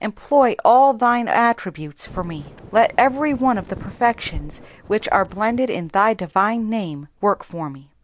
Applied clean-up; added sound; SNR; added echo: none; Wind; 20 dB; none.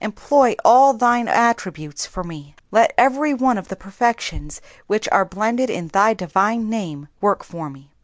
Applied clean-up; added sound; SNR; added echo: none; none; none; none.